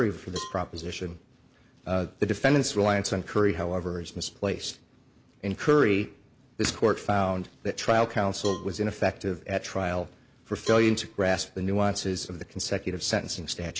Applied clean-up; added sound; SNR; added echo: none; Cowbell; 18 dB; none.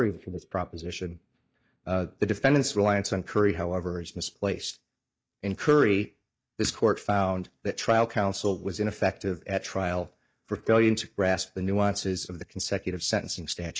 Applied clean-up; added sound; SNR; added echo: neural mask model DeepFilterNet 3.